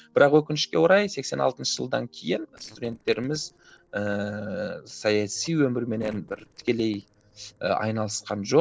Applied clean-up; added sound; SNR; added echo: neural separator model SepFormer DNS4.